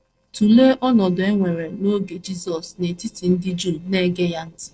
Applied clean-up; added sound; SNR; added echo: neural separator model SepFormer DNS4.